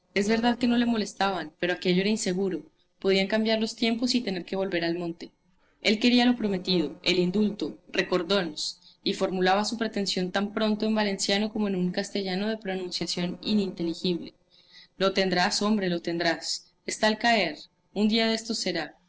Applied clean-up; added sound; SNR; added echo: neural separator model SepFormer DNS4.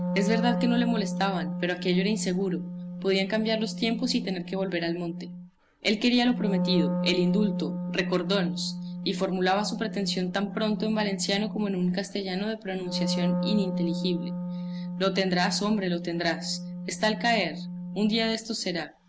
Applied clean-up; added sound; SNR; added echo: none; Wind instrument, woodwind instrument; 5 dB; none.